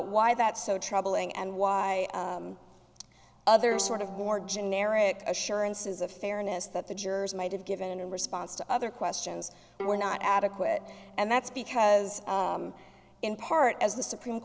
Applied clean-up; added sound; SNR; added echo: none; Bowed string instrument; 18 dB; none.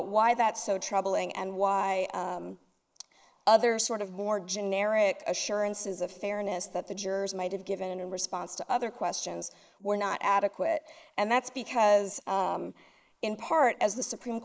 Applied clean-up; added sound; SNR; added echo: neural mask model Resemble Enhance denoiser.